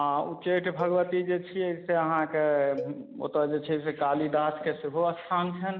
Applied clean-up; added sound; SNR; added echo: none; Cowbell; 17 dB; none.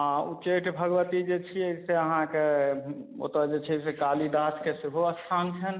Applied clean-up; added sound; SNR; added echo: none; none; none; none.